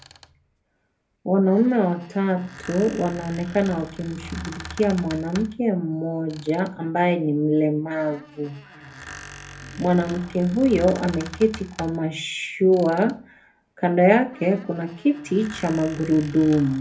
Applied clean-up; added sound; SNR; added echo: none; Squeak; 18 dB; reverberation time 0.3 s.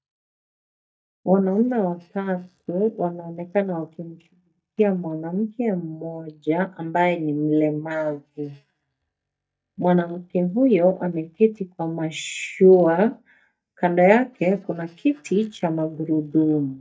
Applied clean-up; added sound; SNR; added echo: neural mask model DeepFilterNet 3.